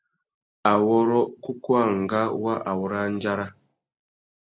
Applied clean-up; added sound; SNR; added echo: none; none; none; none.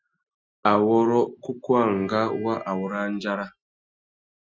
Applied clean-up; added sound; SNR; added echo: classical method Wiener filter.